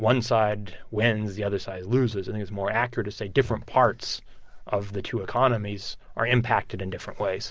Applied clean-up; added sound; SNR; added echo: none; none; none; none.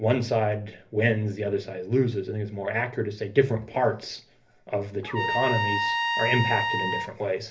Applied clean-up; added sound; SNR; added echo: none; Trumpet; 1 dB; reverberation time 0.3 s.